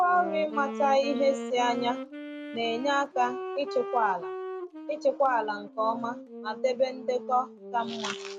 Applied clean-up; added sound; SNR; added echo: none; Wind instrument, woodwind instrument; 9 dB; none.